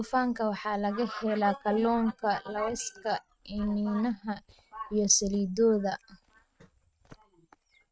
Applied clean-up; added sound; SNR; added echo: neural mask model RNNoise.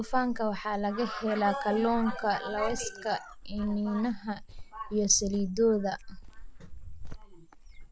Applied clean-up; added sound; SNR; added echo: none; Cricket; 10 dB; none.